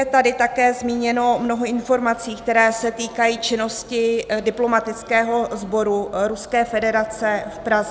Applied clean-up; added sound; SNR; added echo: none; none; none; none.